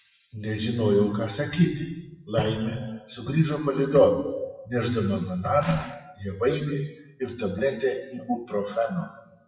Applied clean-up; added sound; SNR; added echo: classical method WPE with log-MMSE.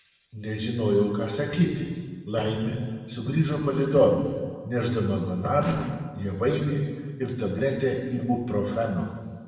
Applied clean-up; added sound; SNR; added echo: neural separator model SepFormer DNS4.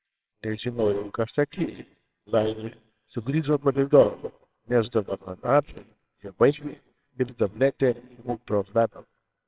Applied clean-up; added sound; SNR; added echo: neural separator model SepFormer WHAMR!.